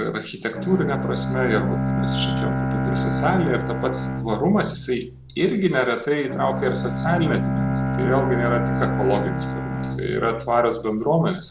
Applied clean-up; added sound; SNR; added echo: none; Bowed string instrument; 2 dB; none.